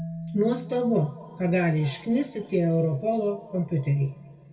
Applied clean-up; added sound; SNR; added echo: none; Marimba, xylophone; 16 dB; reverberation time 1.6 s.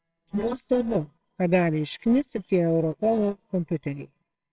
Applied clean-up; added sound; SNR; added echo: neural separator model SepFormer WHAMR!.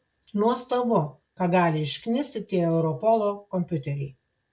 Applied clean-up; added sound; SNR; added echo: none; none; none; none.